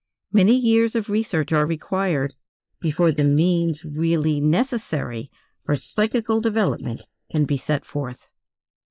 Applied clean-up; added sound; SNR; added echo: neural mask model Resemble Enhance denoiser.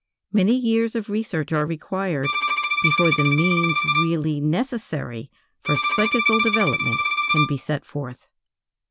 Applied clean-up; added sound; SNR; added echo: none; Bowed string instrument; 0 dB; none.